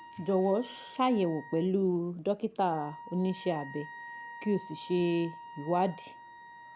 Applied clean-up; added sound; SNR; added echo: none; Wind instrument, woodwind instrument; 16 dB; none.